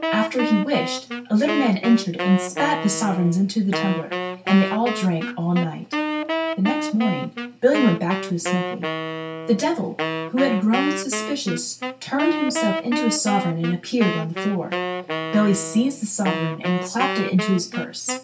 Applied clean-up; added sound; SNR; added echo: none; Wind instrument, woodwind instrument; 5 dB; reverberation time 0.2 s.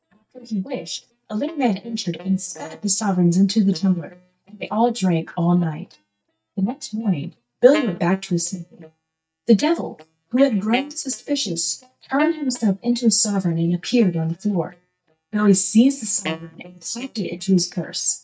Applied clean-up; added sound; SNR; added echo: neural mask model DeepFilterNet 3.